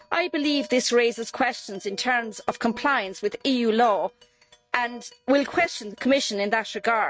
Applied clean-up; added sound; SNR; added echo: neural mask model RNNoise.